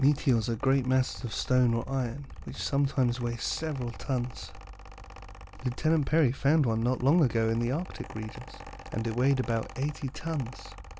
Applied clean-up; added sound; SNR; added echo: none; Mechanical fan; 15 dB; none.